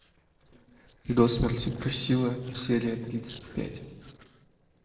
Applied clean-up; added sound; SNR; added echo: neural separator model SepFormer DNS4.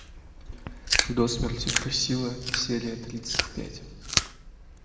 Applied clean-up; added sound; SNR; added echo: none; Chewing, mastication; 1 dB; reverberation time 1.9 s.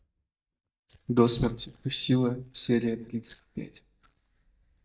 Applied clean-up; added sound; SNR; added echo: neural mask model DeepFilterNet 3.